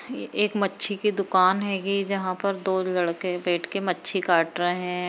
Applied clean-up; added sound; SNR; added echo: none; none; none; none.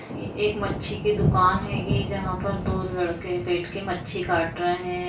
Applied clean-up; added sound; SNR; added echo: none; Thunder; 3 dB; reverberation time 0.3 s.